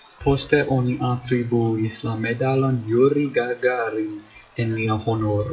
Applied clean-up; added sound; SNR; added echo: classical method WPE with log-MMSE.